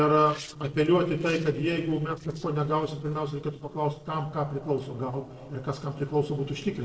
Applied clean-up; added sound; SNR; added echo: neural separator model SepFormer DNS4.